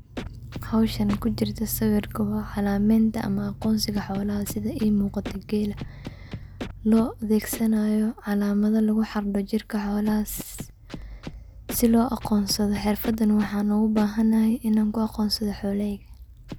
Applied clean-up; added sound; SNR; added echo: none; Scratching (performance technique); 18 dB; none.